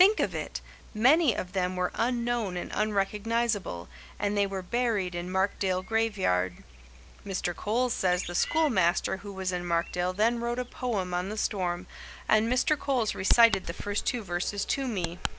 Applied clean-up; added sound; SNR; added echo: none; Bird + Bird vocalization, bird call, bird song; 12 dB; none.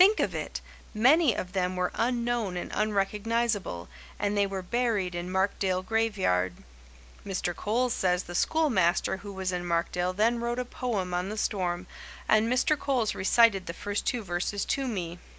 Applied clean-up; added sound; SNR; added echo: none; none; none; none.